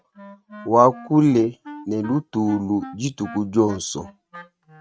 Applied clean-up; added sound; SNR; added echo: neural mask model RNNoise.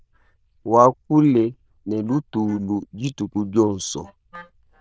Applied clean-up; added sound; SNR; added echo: neural diffusion model UNIVERSE++.